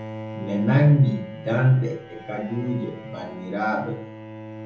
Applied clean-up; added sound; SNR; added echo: none; Bowed string instrument; 14 dB; reverberation time 1.0 s.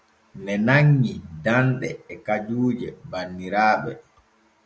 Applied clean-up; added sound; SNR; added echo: none; none; none; none.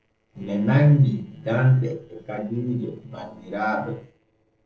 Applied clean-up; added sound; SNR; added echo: neural separator model SepFormer DNS4.